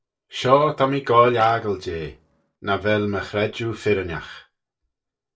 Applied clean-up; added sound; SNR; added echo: neural separator model SepFormer DNS4.